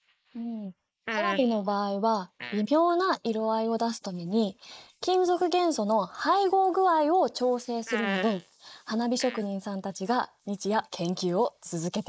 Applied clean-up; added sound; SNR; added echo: neural mask model Resemble Enhance denoiser.